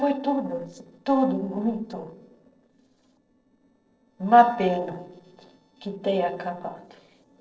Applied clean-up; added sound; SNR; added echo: neural separator model SepFormer DNS4.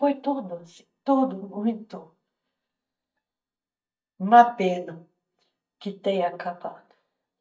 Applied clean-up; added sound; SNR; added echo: neural mask model DeepFilterNet 3.